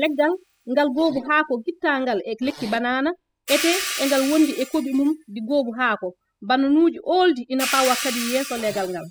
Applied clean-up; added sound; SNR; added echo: classical method spectral subtraction.